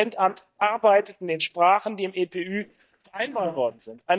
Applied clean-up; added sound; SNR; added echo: neural mask model DeepFilterNet 3.